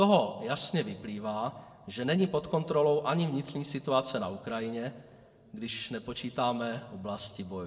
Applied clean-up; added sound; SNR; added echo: none; none; none; reverberation time 1.0 s.